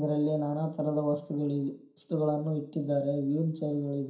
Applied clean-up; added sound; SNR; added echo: none; none; none; reverberation time 0.5 s.